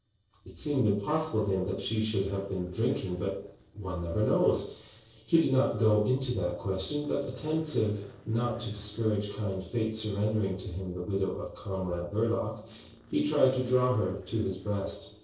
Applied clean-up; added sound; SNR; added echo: neural separator model SepFormer DNS4.